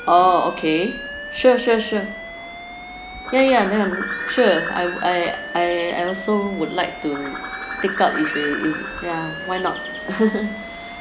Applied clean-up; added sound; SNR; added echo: none; Bird + Alarm; 9 dB; none.